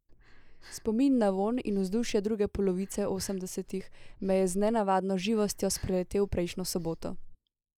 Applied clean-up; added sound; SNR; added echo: neural mask model Resemble Enhance denoiser.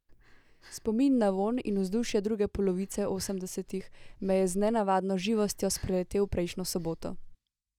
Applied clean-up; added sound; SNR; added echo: neural mask model DeepFilterNet 3.